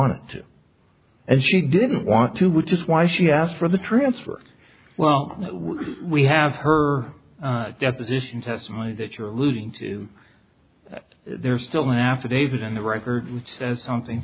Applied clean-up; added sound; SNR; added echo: none; none; none; none.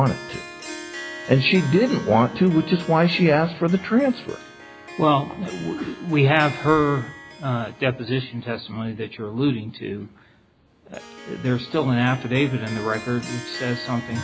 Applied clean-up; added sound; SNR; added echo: none; Harp; 16 dB; none.